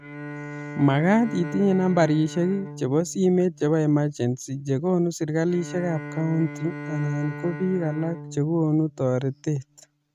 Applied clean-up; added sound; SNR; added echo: neural mask model RNNoise.